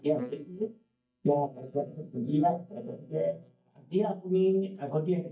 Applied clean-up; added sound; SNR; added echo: neural mask model DeepFilterNet 3.